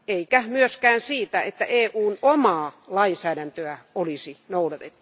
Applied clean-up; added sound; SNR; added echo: none; none; none; none.